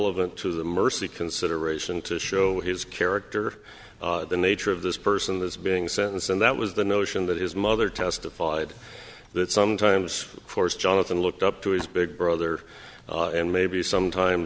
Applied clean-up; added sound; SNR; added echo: none; Tap; 15 dB; none.